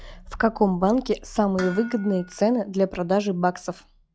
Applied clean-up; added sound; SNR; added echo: classical method log-MMSE.